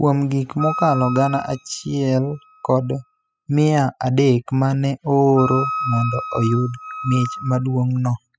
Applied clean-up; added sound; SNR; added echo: classical method spectral subtraction.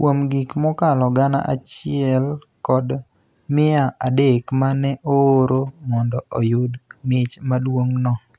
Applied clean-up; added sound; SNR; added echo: none; none; none; none.